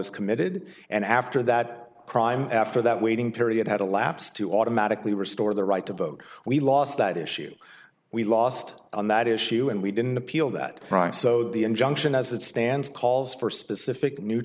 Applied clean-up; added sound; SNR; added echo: none; none; none; none.